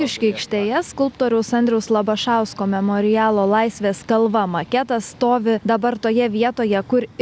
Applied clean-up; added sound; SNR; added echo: none; none; none; none.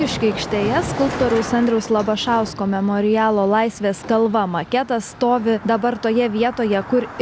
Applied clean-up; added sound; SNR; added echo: none; Car passing by; 12 dB; none.